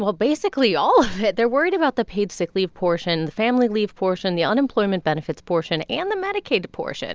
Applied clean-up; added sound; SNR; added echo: none; none; none; none.